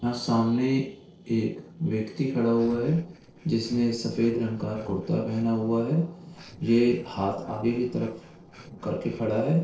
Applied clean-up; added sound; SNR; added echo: neural separator model SepFormer DNS4.